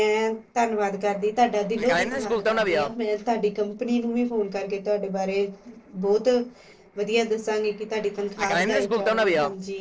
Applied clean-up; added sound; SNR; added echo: neural separator model SepFormer DNS4.